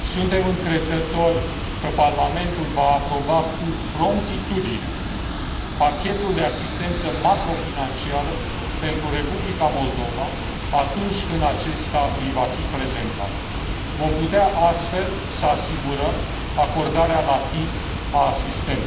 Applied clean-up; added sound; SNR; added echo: none; Water; 3 dB; reverberation time 1.6 s.